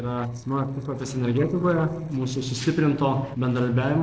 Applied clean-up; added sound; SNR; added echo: neural separator model SepFormer DNS4.